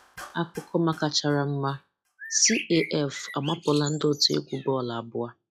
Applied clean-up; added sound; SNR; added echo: classical method log-MMSE.